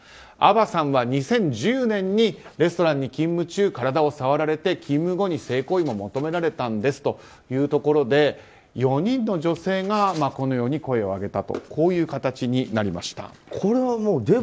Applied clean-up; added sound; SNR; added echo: none; none; none; none.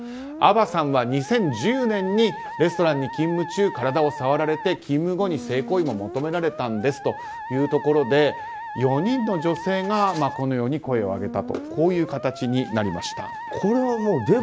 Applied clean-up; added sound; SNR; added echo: none; Musical instrument; 12 dB; none.